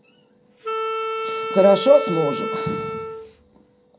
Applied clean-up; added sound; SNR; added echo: none; Wind instrument, woodwind instrument; 6 dB; reverberation time 0.3 s.